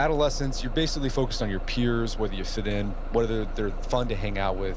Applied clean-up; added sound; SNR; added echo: none; Bus; 2 dB; none.